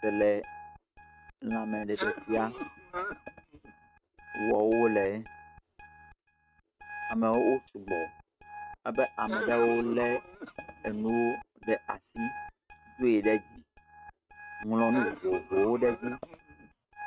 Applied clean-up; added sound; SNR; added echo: neural mask model RNNoise.